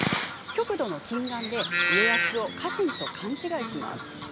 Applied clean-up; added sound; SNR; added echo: none; Bird vocalization, bird call, bird song; -1 dB; none.